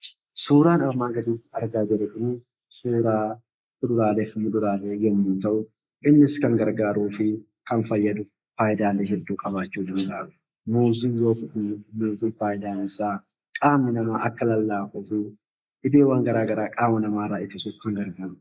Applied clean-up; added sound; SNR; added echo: neural mask model Resemble Enhance denoiser.